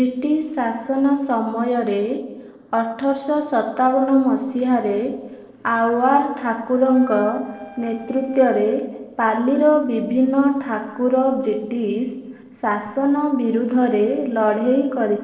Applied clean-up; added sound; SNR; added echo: neural separator model SepFormer DNS4.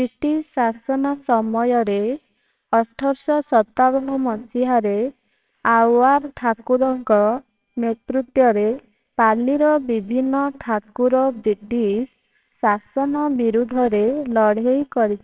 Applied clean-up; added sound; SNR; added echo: neural separator model SepFormer WHAMR!.